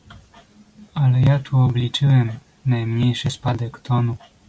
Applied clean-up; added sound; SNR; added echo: none; none; none; none.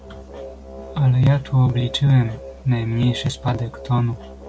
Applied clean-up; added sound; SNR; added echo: none; Musical instrument; 17 dB; none.